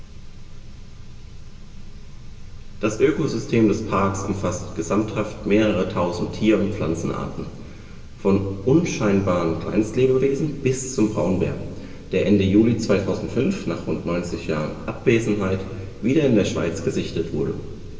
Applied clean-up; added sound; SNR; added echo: none; none; none; reverberation time 2.0 s.